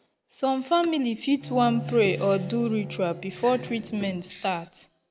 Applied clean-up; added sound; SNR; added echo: none; Bowed string instrument; 12 dB; none.